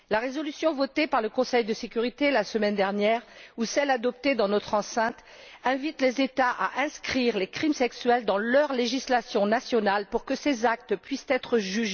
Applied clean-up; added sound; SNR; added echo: none; none; none; none.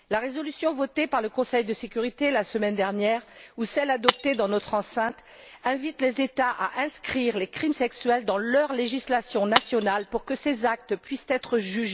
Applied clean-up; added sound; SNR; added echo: none; Shatter; 8 dB; none.